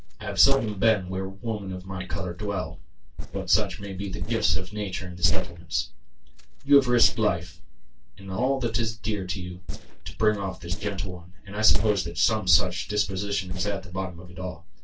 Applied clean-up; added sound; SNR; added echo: neural separator model SepFormer DNS4.